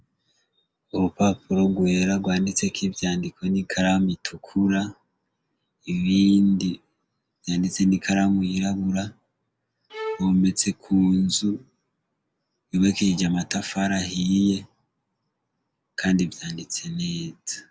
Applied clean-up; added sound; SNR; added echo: none; Bowed string instrument; 11 dB; none.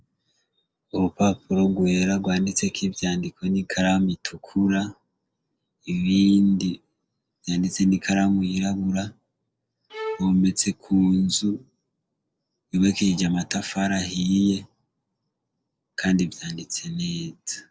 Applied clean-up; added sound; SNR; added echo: neural separator model SepFormer DNS4.